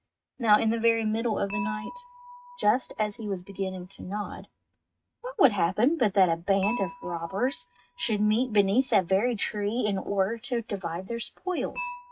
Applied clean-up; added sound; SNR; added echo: neural mask model RNNoise.